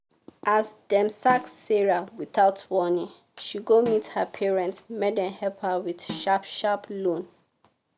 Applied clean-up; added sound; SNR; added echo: none; Snare drum; 16 dB; none.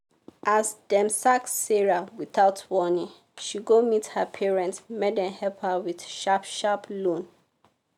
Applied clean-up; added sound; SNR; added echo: none; none; none; none.